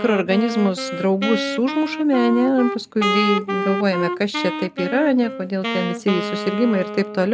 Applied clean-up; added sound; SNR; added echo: none; Wind instrument, woodwind instrument; 6 dB; none.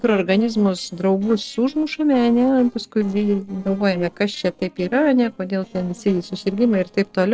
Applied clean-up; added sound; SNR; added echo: neural separator model SepFormer DNS4.